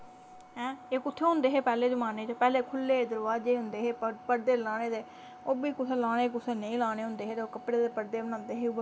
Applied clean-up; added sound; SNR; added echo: none; Organ; 20 dB; none.